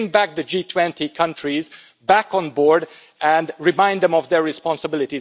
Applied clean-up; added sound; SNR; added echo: none; none; none; none.